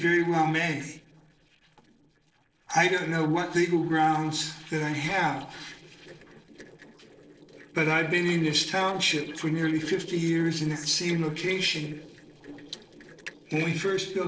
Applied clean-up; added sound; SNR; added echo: neural separator model SepFormer DNS4.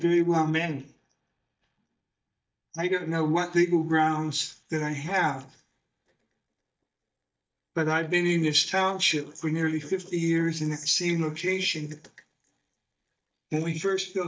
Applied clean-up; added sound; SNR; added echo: neural mask model DeepFilterNet 3.